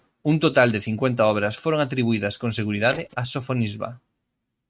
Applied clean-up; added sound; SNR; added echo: neural mask model RNNoise.